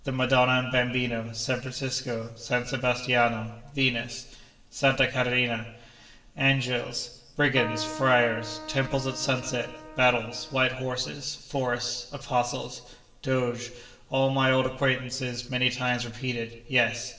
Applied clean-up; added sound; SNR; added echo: none; Keyboard (musical); 13 dB; reverberation time 0.8 s.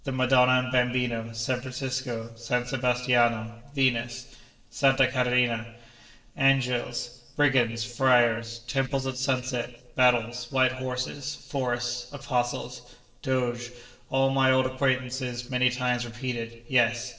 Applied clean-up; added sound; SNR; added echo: neural separator model SepFormer DNS4.